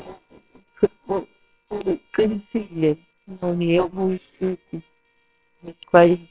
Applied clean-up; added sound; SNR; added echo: neural separator model SepFormer WHAMR!.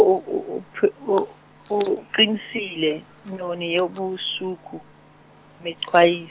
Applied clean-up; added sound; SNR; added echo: none; none; none; none.